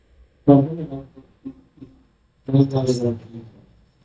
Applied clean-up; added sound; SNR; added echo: neural mask model DeepFilterNet 3.